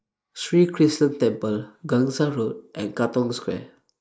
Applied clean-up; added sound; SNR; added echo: neural mask model Resemble Enhance denoiser.